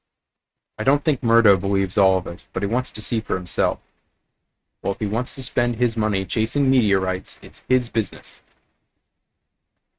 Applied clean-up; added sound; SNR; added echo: neural mask model RNNoise.